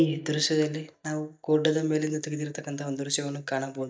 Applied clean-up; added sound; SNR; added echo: neural mask model DeepFilterNet 3.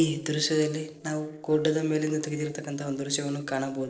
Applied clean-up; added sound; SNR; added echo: neural separator model SepFormer DNS4.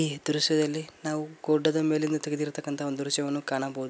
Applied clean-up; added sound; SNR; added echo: none; none; none; none.